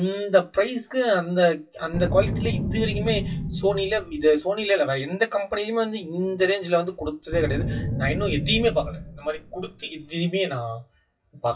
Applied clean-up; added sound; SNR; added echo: classical method WPE with log-MMSE.